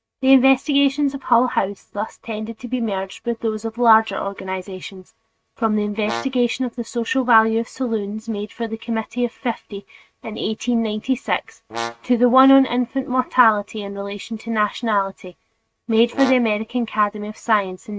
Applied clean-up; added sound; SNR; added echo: neural mask model RNNoise.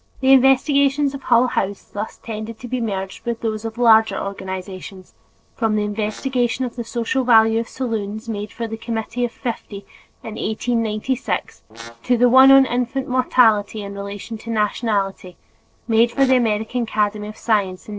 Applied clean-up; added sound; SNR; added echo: neural separator model SepFormer DNS4.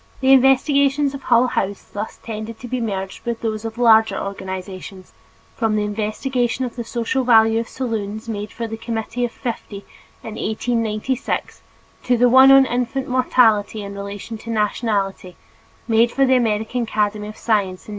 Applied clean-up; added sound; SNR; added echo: none; none; none; none.